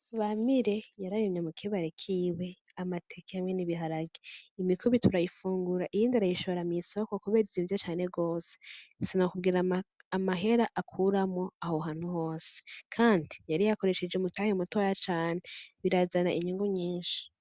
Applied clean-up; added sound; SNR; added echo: none; none; none; none.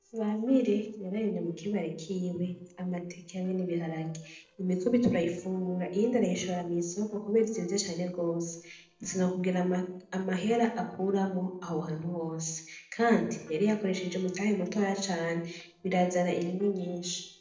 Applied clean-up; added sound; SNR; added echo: neural separator model SepFormer DNS4.